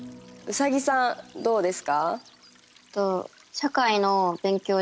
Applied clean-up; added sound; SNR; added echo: none; none; none; none.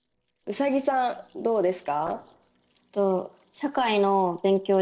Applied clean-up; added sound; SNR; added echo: neural separator model SepFormer DNS4.